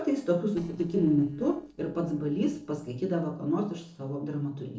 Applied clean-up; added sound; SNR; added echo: neural separator model SepFormer DNS4.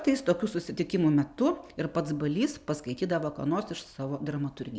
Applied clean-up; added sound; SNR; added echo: none; none; none; none.